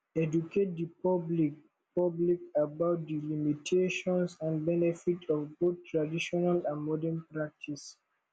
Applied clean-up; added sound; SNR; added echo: none; none; none; none.